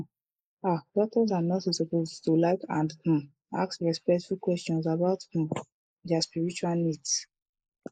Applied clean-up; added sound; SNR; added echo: neural mask model Resemble Enhance denoiser.